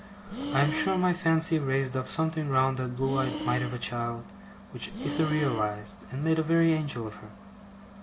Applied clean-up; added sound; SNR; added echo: none; Breathing; 8 dB; none.